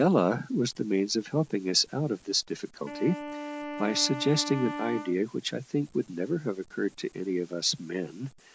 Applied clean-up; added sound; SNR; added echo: none; Wind instrument, woodwind instrument; 9 dB; none.